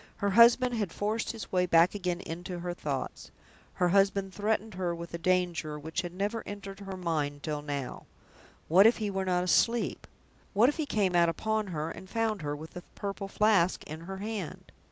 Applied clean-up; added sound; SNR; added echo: none; none; none; none.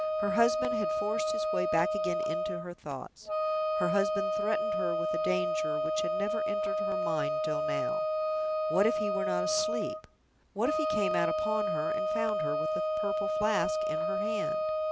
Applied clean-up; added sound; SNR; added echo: none; Wind instrument, woodwind instrument; -5 dB; none.